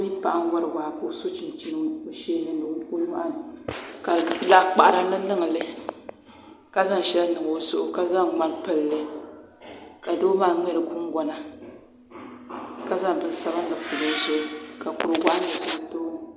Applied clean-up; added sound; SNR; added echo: none; none; none; none.